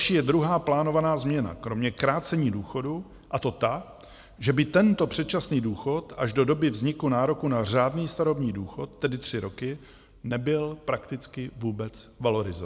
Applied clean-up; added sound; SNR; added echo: none; none; none; none.